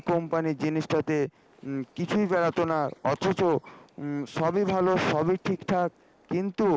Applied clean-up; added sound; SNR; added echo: neural mask model Resemble Enhance denoiser.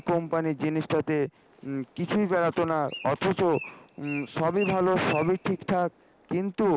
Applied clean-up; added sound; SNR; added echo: none; Bird; 19 dB; none.